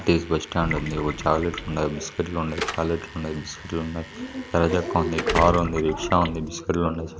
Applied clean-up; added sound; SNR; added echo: none; Trickle, dribble / Water tap, faucet + Slam / Alarm; 9 dB; none.